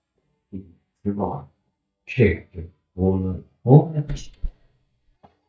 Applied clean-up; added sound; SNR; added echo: neural mask model DeepFilterNet 3.